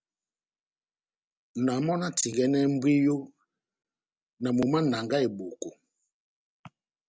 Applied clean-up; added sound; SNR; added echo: none; none; none; none.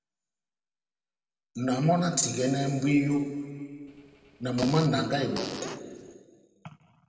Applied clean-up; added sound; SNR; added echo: none; Fart; 13 dB; reverberation time 2.1 s.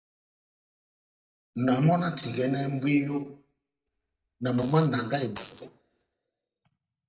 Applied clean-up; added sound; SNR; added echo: neural mask model DeepFilterNet 3.